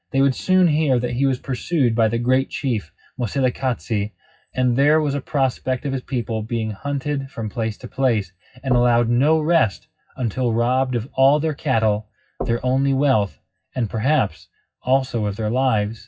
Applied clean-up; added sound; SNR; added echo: classical method WPE with log-MMSE.